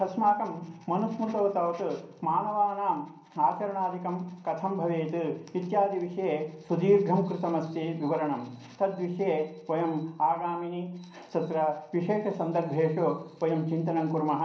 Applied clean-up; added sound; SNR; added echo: none; none; none; reverberation time 0.6 s.